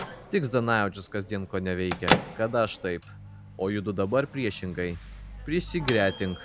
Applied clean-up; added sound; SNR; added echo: none; Microwave oven / Bell; 5 dB; none.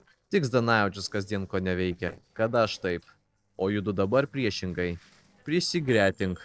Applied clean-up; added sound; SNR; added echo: neural separator model SepFormer DNS4.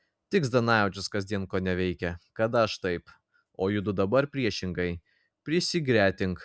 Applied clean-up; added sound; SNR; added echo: none; none; none; none.